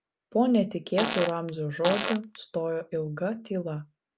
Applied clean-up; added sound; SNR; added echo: none; Fart; 2 dB; none.